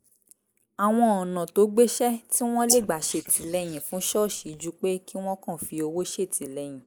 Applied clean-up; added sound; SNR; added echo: neural mask model Resemble Enhance denoiser.